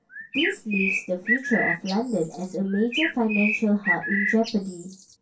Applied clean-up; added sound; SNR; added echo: none; Bird; 3 dB; reverberation time 0.2 s.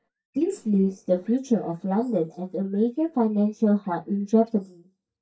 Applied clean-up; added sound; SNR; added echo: neural mask model DeepFilterNet 3.